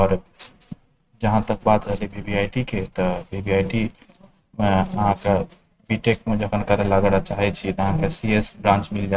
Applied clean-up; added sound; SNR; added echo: neural mask model RNNoise.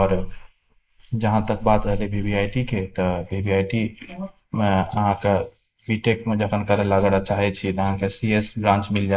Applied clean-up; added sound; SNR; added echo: neural mask model Resemble Enhance denoiser.